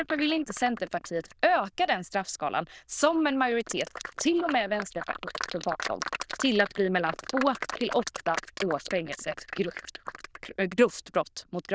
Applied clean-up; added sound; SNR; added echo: neural diffusion model UNIVERSE++.